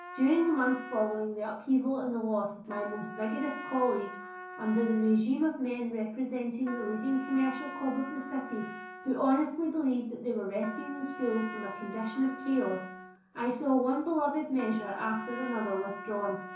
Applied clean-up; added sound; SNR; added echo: none; Trumpet; 13 dB; reverberation time 0.6 s.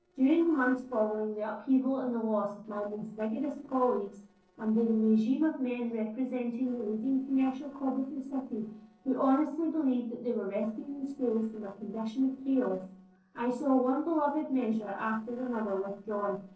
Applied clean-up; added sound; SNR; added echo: neural separator model SepFormer DNS4.